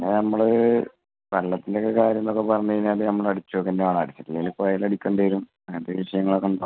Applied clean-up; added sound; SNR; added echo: none; none; none; none.